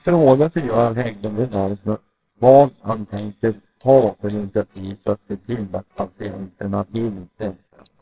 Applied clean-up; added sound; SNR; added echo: neural separator model SepFormer WHAMR!.